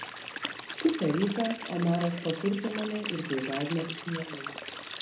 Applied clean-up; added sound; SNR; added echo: none; Stream; 8 dB; reverberation time 0.3 s.